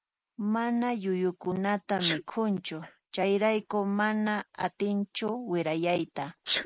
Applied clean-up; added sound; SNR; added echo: neural mask model Resemble Enhance denoiser.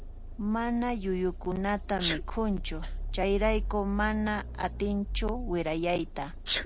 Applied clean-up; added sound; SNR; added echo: none; Sneeze + Accelerating, revving, vroom; 4 dB; none.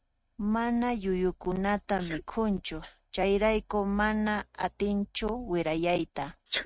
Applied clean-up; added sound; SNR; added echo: neural mask model RNNoise.